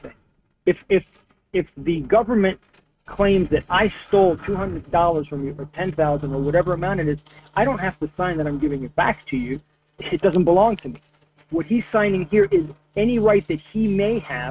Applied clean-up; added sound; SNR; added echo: neural mask model RNNoise.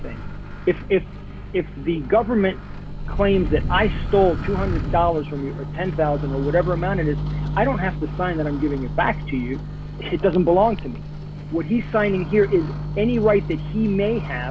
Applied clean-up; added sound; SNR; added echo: none; Microwave oven; 5 dB; none.